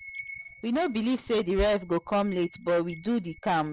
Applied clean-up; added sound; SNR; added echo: none; Wind chime; 15 dB; none.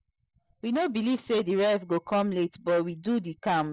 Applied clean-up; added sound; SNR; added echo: neural mask model DeepFilterNet 3.